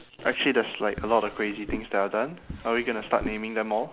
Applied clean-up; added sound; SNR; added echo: none; Drawer open or close; 11 dB; none.